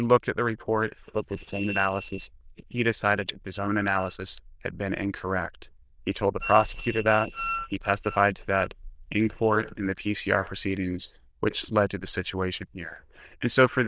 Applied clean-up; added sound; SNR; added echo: neural diffusion model UNIVERSE++.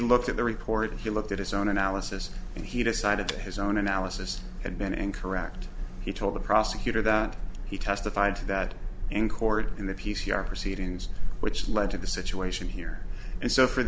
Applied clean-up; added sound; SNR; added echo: none; none; none; none.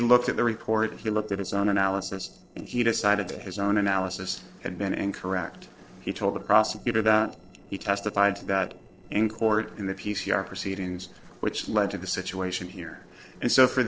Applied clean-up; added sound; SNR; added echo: neural separator model SepFormer DNS4.